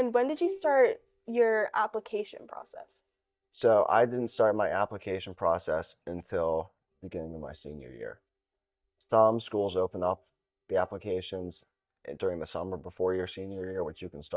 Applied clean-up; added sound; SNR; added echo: neural mask model DeepFilterNet 3.